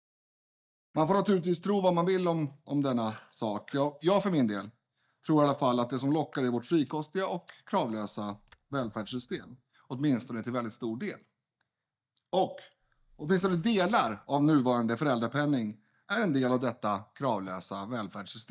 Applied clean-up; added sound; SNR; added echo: neural mask model DeepFilterNet 3.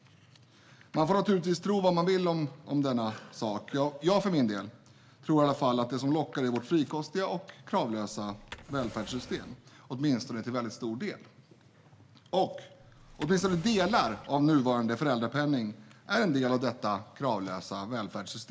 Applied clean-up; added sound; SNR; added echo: none; Drawer open or close; 18 dB; none.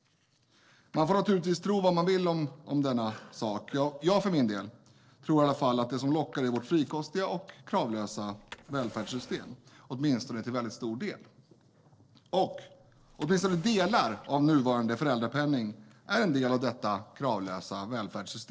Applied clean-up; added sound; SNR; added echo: neural separator model SepFormer DNS4.